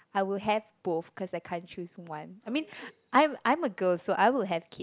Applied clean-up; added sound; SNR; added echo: none; none; none; none.